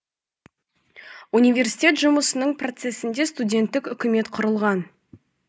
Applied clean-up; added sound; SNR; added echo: none; none; none; none.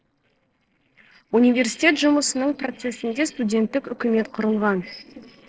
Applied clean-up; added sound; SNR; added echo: neural separator model SepFormer DNS4.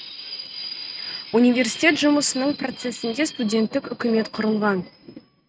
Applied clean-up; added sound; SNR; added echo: neural mask model RNNoise.